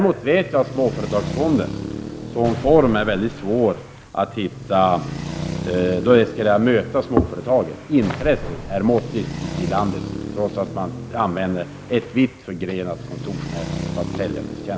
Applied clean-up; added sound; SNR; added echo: none; Traffic noise, roadway noise + Explosion; 9 dB; none.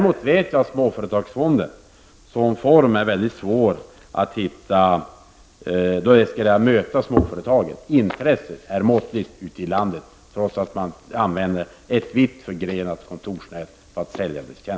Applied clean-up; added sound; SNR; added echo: none; none; none; none.